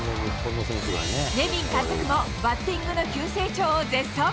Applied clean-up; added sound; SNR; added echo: none; none; none; none.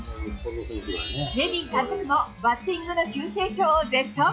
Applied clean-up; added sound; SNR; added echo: classical method log-MMSE.